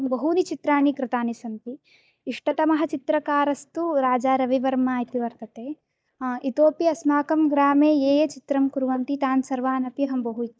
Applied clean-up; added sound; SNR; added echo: neural mask model DeepFilterNet 3.